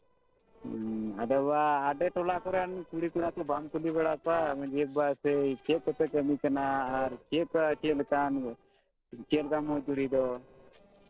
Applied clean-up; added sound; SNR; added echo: neural separator model SepFormer DNS4.